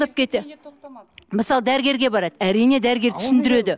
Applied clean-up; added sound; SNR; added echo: none; none; none; none.